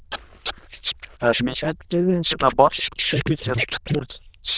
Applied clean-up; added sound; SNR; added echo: neural diffusion model UNIVERSE++.